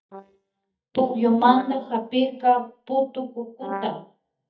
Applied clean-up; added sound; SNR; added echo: neural mask model DeepFilterNet 3.